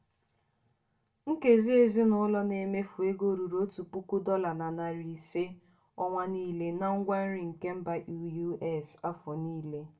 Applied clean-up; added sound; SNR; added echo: none; none; none; reverberation time 0.2 s.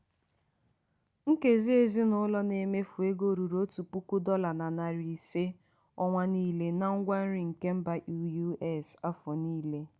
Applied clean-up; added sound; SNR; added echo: none; none; none; none.